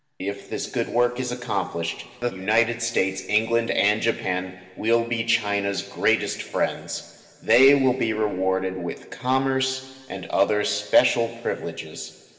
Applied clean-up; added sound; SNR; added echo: none; none; none; reverberation time 1.9 s.